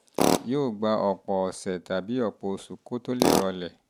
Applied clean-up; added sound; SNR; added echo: none; Tools; 1 dB; none.